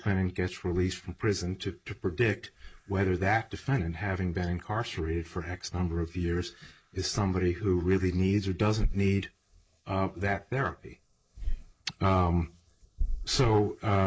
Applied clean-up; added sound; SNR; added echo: neural mask model Resemble Enhance denoiser.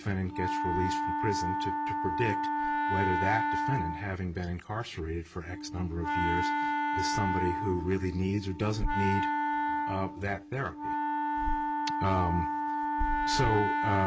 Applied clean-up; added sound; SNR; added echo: none; Wind instrument, woodwind instrument; -1 dB; none.